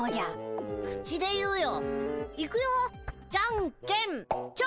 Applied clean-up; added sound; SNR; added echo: none; Drum kit; 17 dB; none.